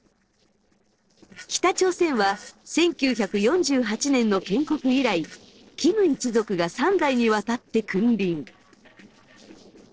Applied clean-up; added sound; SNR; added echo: neural separator model SepFormer DNS4.